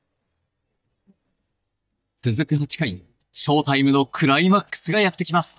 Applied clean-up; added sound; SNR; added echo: neural mask model DeepFilterNet 3.